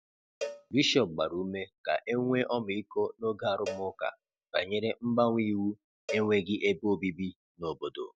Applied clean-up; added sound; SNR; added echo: none; Cowbell; 15 dB; none.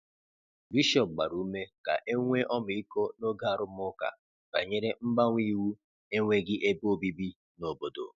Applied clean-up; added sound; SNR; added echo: none; none; none; none.